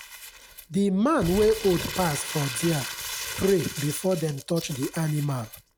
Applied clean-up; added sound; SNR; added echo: none; Crumpling, crinkling; 10 dB; none.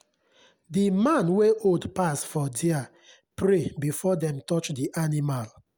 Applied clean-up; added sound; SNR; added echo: none; none; none; none.